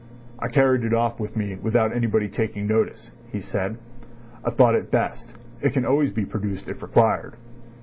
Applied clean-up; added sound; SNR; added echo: none; none; none; none.